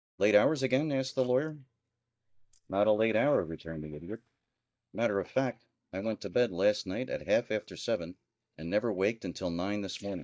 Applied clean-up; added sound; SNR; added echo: neural mask model DeepFilterNet 3.